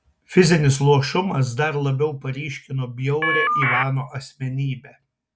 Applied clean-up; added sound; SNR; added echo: none; Telephone; -2 dB; none.